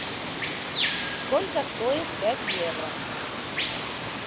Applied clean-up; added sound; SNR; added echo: none; Water; -4 dB; none.